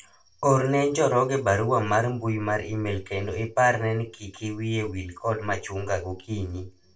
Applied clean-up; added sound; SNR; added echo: none; none; none; reverberation time 0.2 s.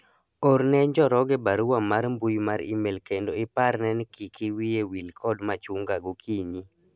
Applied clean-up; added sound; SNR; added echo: none; none; none; none.